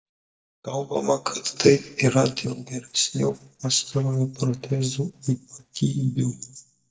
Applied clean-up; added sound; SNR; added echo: neural mask model DeepFilterNet 3.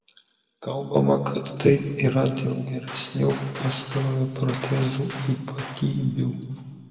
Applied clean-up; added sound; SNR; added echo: none; Gunshot, gunfire; 14 dB; reverberation time 1.4 s.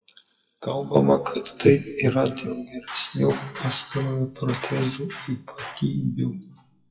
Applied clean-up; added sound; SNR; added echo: classical method WPE with log-MMSE.